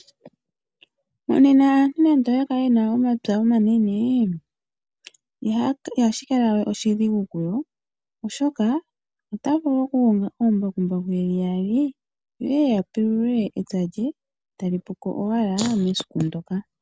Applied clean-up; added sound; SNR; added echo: none; none; none; none.